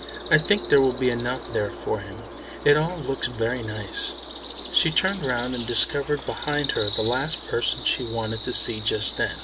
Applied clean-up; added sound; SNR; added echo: none; Bird vocalization, bird call, bird song; 10 dB; none.